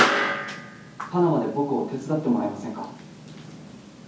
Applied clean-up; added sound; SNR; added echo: none; Explosion; 2 dB; reverberation time 0.6 s.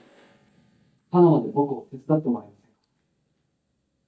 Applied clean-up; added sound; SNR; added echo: neural mask model DeepFilterNet 3.